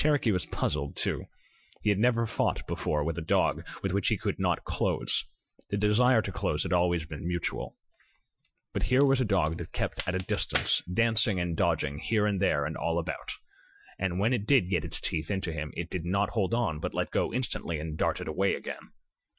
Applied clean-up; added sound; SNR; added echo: classical method Wiener filter.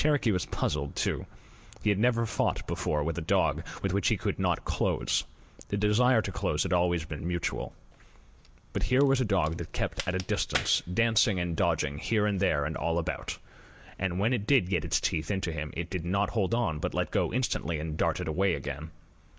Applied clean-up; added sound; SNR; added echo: none; Crack; 13 dB; none.